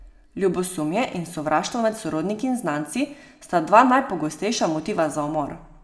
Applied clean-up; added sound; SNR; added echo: none; none; none; reverberation time 0.7 s.